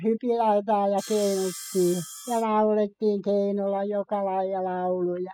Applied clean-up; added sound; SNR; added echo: classical method spectral subtraction.